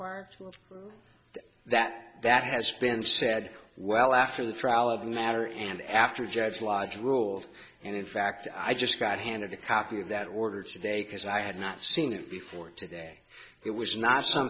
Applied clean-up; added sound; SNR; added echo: none; none; none; none.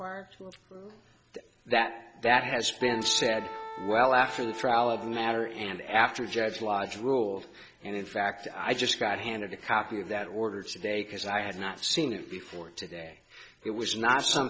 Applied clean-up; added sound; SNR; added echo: none; Wind instrument, woodwind instrument; 12 dB; none.